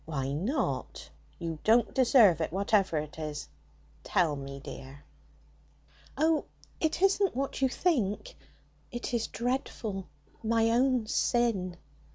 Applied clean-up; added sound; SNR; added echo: none; none; none; none.